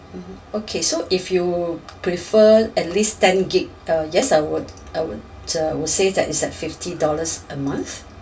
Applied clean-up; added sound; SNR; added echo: none; none; none; reverberation time 0.2 s.